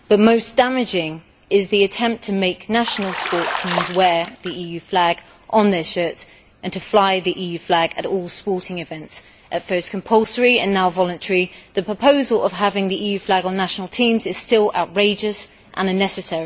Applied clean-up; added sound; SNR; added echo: none; Bathtub (filling or washing); 8 dB; none.